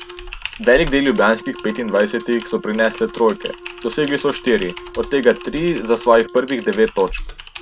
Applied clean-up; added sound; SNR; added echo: none; Wind instrument, woodwind instrument + Typing; 14 dB; none.